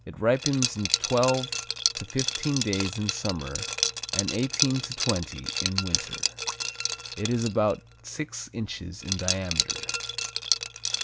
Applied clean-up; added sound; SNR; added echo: none; Liquid; 1 dB; none.